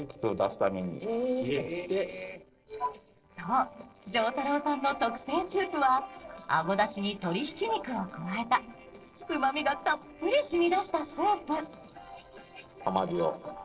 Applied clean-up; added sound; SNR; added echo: neural separator model SepFormer DNS4.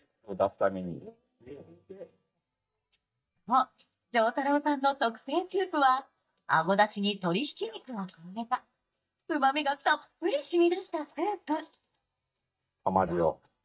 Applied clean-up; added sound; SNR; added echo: neural mask model DeepFilterNet 3.